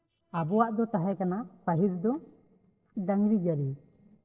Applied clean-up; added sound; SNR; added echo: neural separator model SepFormer DNS4.